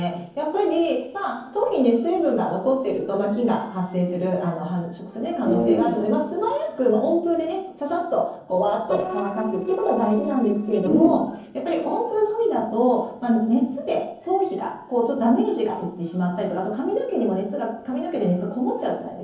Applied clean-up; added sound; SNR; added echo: neural separator model SepFormer DNS4.